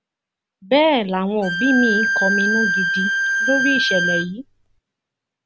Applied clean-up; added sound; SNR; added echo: none; Bowed string instrument; -1 dB; none.